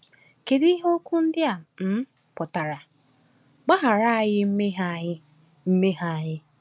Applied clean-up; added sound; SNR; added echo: none; none; none; none.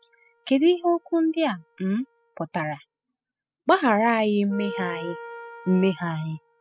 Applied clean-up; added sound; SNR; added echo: classical method spectral subtraction.